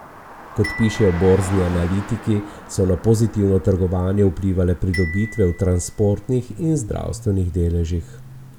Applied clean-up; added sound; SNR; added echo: none; Glockenspiel + Car passing by; 16 dB; none.